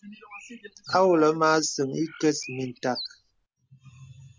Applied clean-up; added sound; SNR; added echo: none; Bird; 19 dB; none.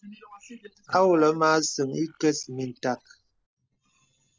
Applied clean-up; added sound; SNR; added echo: neural separator model SepFormer DNS4.